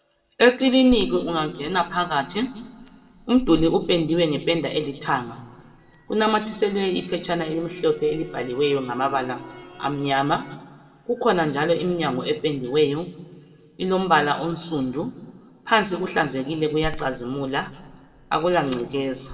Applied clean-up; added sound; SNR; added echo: none; Crackle; 18 dB; reverberation time 1.2 s.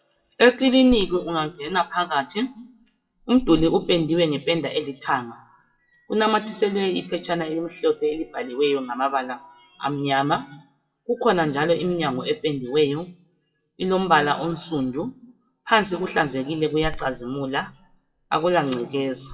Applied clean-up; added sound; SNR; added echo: classical method WPE with log-MMSE.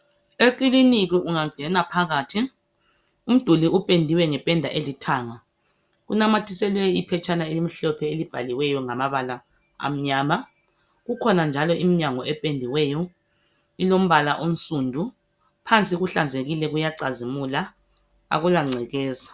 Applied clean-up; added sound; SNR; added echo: none; none; none; none.